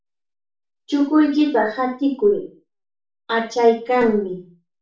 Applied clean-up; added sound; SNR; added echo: none; none; none; reverberation time 0.4 s.